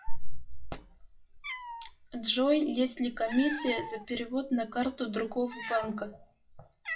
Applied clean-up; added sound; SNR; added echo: classical method WPE with log-MMSE.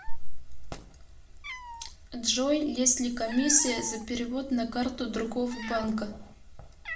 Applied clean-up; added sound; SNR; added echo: none; Cat; 18 dB; reverberation time 0.3 s.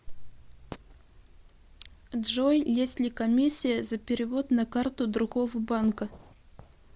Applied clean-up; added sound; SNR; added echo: none; none; none; none.